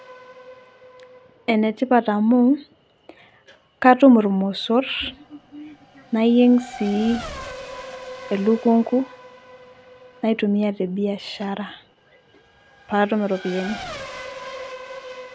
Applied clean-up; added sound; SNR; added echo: none; Race car, auto racing / Accelerating, revving, vroom; 17 dB; none.